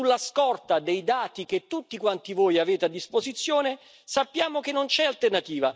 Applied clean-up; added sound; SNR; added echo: none; none; none; none.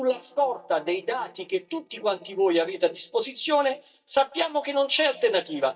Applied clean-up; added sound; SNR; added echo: neural mask model DeepFilterNet 3.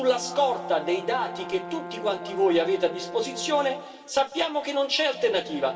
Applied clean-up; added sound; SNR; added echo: none; Brass instrument; 13 dB; reverberation time 2.0 s.